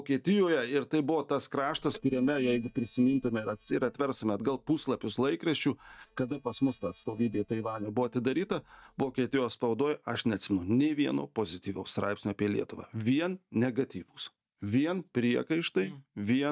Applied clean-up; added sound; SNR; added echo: neural mask model DeepFilterNet 3.